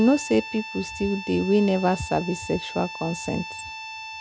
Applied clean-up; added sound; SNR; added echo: none; Harmonica; 12 dB; none.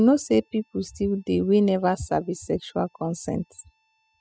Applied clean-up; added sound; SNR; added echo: classical method spectral subtraction.